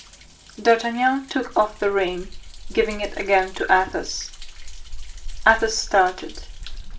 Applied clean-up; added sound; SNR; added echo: none; Thunder; 11 dB; reverberation time 0.2 s.